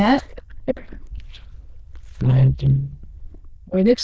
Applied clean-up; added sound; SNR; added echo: neural diffusion model UNIVERSE++.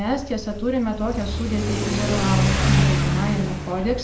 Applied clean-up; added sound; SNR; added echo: none; Accelerating, revving, vroom / Car; -2 dB; none.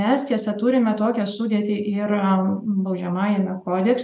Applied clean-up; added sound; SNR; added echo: none; none; none; none.